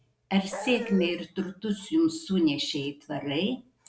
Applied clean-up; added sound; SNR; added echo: none; Dog; 7 dB; none.